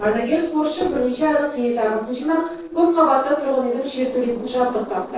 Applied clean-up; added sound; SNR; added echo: neural separator model SepFormer DNS4.